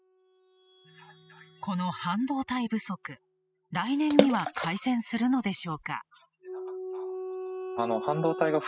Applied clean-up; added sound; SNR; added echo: classical method spectral subtraction.